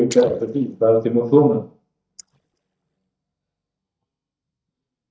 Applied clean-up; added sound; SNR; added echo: neural mask model DeepFilterNet 3.